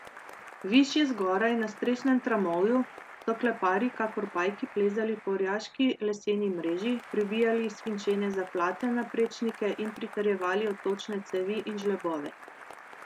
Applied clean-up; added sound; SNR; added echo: none; Applause; 18 dB; none.